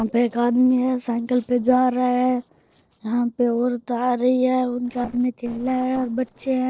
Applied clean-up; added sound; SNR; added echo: neural separator model SepFormer DNS4.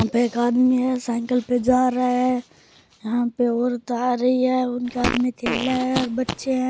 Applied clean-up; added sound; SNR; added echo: none; Fart; 6 dB; none.